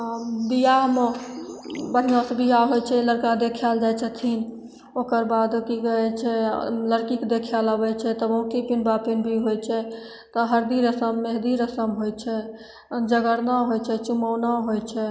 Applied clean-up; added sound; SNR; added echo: none; Gurgling; 17 dB; none.